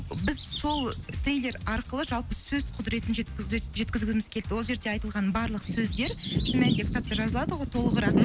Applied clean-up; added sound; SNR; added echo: none; Bird vocalization, bird call, bird song; 3 dB; none.